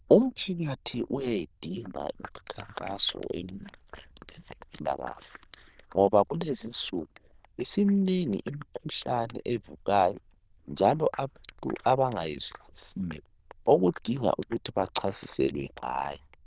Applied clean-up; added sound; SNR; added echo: neural diffusion model UNIVERSE++.